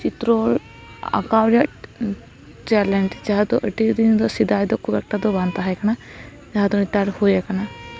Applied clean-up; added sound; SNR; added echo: none; none; none; none.